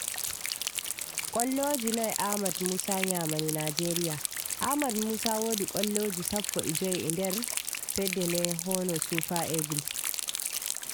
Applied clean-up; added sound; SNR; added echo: none; Rain; 1 dB; none.